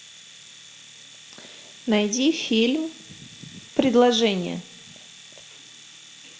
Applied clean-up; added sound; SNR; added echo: none; Domestic sounds, home sounds; 20 dB; reverberation time 0.5 s.